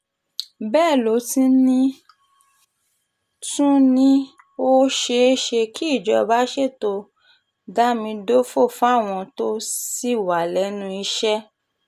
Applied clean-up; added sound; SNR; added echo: none; none; none; none.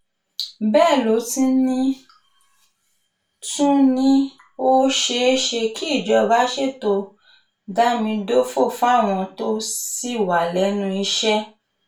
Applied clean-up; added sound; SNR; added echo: none; none; none; reverberation time 0.3 s.